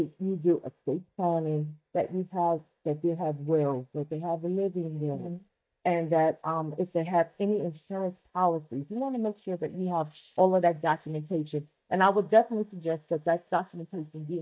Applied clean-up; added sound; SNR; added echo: neural mask model DeepFilterNet 3.